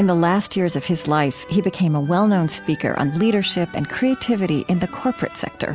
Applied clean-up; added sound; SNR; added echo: none; none; none; none.